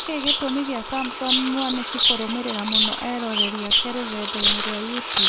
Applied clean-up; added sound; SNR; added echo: none; Bird vocalization, bird call, bird song; -4 dB; none.